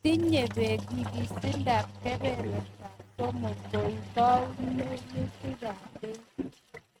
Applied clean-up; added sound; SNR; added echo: neural mask model RNNoise.